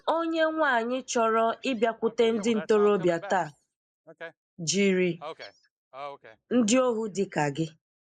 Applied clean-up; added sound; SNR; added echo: neural mask model Resemble Enhance denoiser.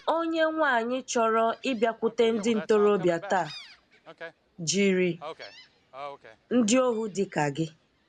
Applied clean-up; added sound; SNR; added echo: none; Gull, seagull; 19 dB; none.